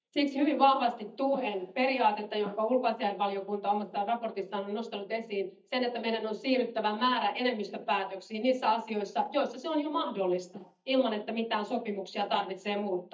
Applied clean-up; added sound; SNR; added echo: neural mask model DeepFilterNet 3.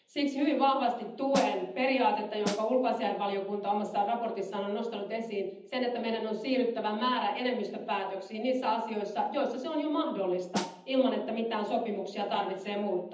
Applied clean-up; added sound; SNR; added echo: none; Snare drum; 7 dB; reverberation time 0.8 s.